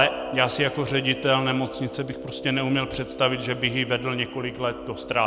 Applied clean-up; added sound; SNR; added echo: none; Brass instrument; 11 dB; none.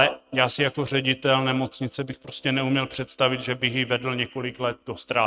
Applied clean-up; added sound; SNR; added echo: neural mask model RNNoise.